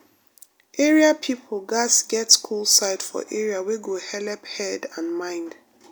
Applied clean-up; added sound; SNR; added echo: none; none; none; none.